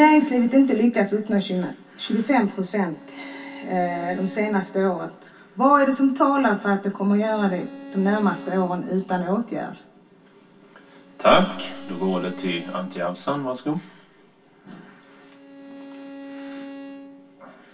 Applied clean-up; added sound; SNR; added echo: none; Bowed string instrument; 19 dB; reverberation time 0.1 s.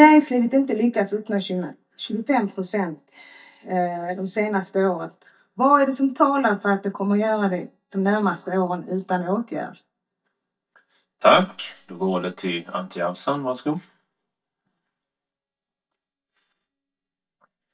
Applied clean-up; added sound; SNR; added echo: neural mask model DeepFilterNet 3.